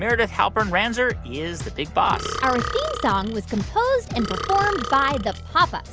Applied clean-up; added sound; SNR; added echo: none; Burping, eructation; 9 dB; none.